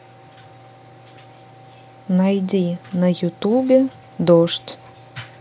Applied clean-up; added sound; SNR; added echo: none; none; none; none.